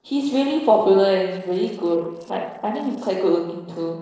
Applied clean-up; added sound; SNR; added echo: neural separator model SepFormer DNS4.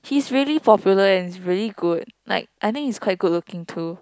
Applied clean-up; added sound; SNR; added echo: none; none; none; none.